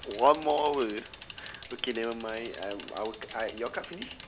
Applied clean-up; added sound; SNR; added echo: none; Bicycle; 15 dB; none.